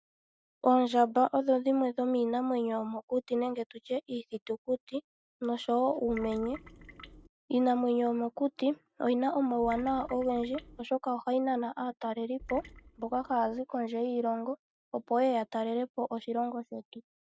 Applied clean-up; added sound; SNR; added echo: neural mask model DeepFilterNet 3.